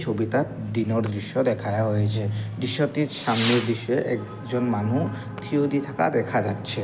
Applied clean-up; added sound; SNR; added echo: none; Whoosh, swoosh, swish / Fireworks; 16 dB; none.